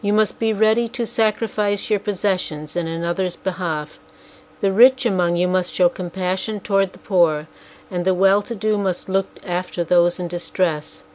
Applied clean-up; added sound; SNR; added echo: none; none; none; none.